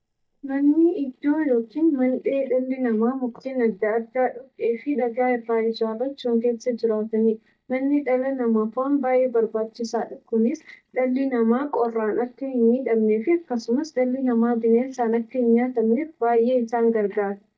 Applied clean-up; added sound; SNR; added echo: neural mask model DeepFilterNet 3.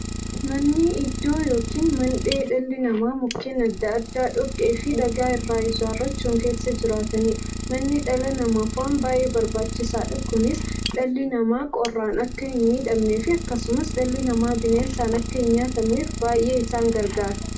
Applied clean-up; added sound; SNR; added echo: none; Idling; 6 dB; reverberation time 0.2 s.